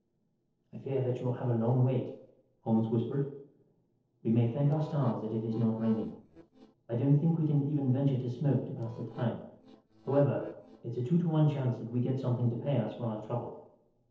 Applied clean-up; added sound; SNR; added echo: neural separator model SepFormer DNS4.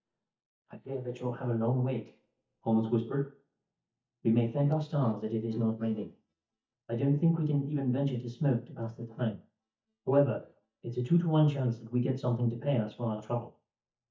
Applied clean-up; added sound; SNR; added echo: neural mask model DeepFilterNet 3.